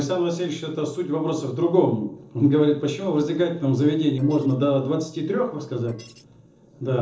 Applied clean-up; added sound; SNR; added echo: neural separator model SepFormer DNS4.